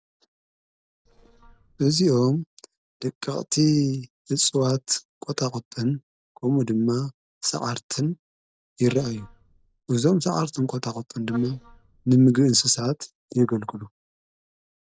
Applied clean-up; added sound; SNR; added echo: neural separator model SepFormer DNS4.